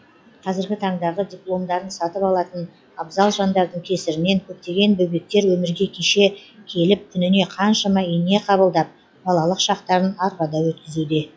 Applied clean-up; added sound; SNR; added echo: classical method log-MMSE.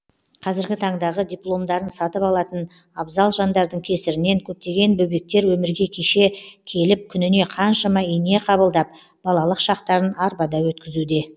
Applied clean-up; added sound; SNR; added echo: none; none; none; none.